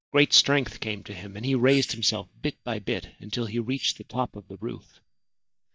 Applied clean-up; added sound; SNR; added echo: neural mask model DeepFilterNet 3.